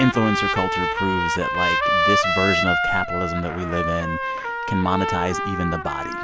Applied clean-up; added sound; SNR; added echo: none; Trumpet; -2 dB; none.